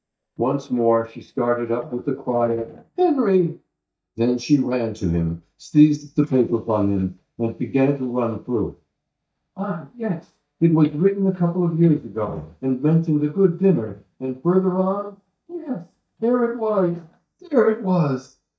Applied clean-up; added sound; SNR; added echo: neural mask model DeepFilterNet 3.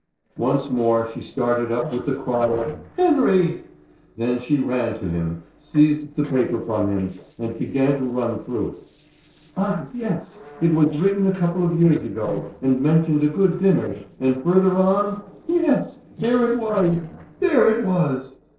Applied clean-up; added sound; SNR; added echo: neural separator model SepFormer DNS4.